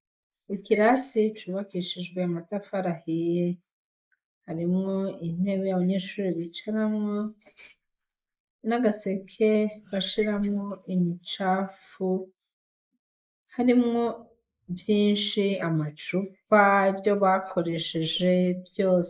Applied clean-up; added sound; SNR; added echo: neural mask model Resemble Enhance denoiser.